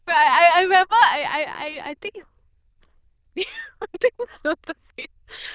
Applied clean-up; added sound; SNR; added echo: neural diffusion model UNIVERSE++.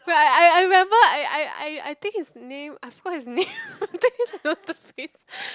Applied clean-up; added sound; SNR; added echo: none; none; none; none.